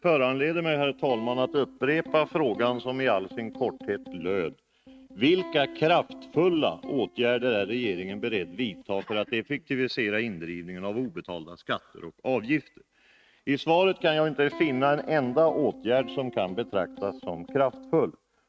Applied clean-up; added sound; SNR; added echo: neural mask model RNNoise.